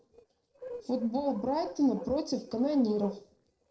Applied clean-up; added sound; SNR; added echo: neural separator model SepFormer DNS4.